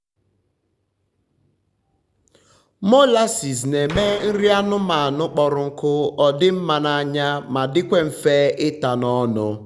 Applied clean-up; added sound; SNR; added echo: none; Gunshot, gunfire; 13 dB; none.